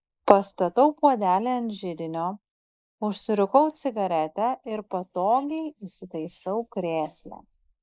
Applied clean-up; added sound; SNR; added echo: neural mask model Resemble Enhance denoiser.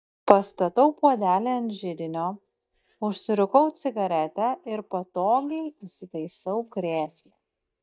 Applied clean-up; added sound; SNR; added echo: neural mask model DeepFilterNet 3.